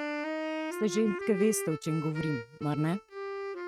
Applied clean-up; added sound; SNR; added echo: neural mask model RNNoise.